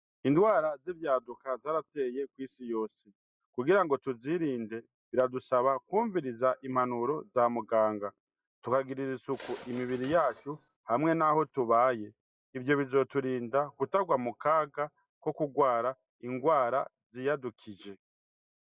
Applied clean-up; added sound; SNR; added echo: classical method log-MMSE.